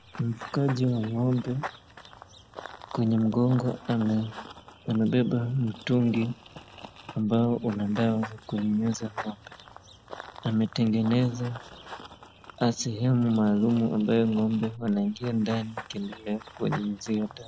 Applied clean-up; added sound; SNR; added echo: none; Run / Bird vocalization, bird call, bird song; 17 dB; none.